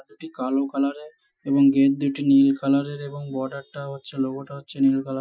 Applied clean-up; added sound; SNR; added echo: classical method Wiener filter.